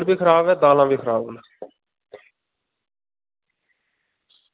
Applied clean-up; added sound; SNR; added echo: none; none; none; none.